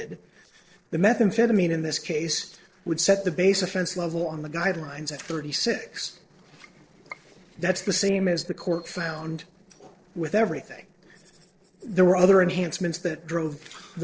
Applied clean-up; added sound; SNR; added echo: neural separator model SepFormer DNS4.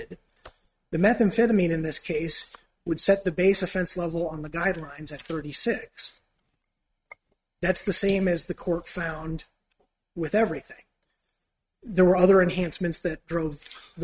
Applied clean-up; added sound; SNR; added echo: neural mask model RNNoise.